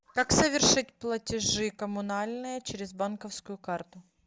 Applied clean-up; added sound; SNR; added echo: none; none; none; none.